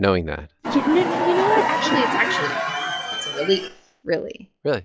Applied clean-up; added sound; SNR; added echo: classical method log-MMSE.